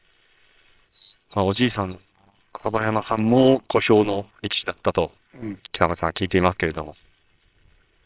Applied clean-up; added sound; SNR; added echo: neural separator model SepFormer WHAMR!.